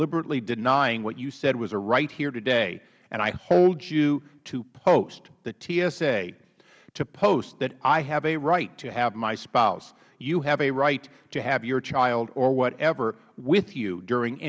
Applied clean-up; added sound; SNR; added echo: none; none; none; none.